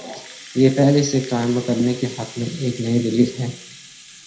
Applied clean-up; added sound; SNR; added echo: none; Rattle (instrument); 18 dB; reverberation time 0.5 s.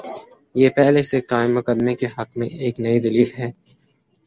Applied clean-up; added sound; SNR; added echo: none; none; none; none.